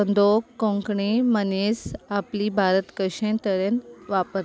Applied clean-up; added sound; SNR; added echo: none; none; none; none.